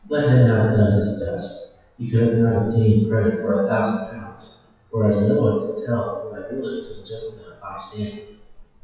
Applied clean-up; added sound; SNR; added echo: classical method WPE with log-MMSE.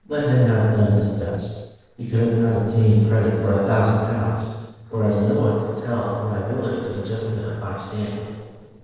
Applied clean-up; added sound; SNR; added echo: neural separator model SepFormer DNS4.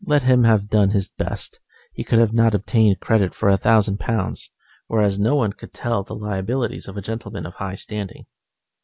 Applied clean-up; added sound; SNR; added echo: none; none; none; none.